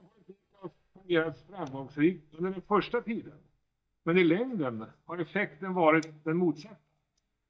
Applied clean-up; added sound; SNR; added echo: neural mask model DeepFilterNet 3.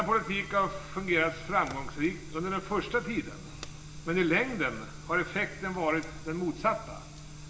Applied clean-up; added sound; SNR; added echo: none; Fire; 18 dB; reverberation time 0.9 s.